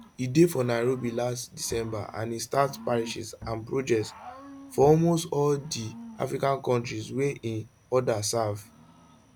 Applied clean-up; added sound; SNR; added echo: none; Bowed string instrument + Cricket / Growling; 19 dB; none.